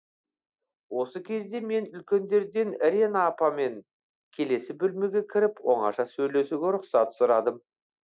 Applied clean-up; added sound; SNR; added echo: none; none; none; none.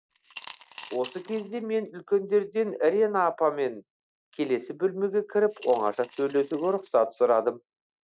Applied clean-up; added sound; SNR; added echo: neural mask model RNNoise.